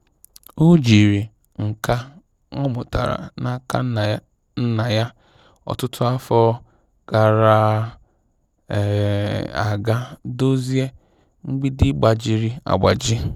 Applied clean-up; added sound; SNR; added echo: none; none; none; none.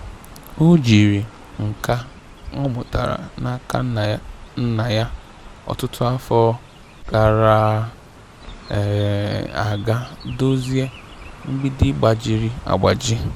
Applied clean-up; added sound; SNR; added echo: none; Chirp, tweet; 17 dB; none.